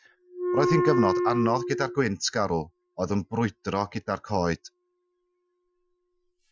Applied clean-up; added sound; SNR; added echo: classical method Wiener filter.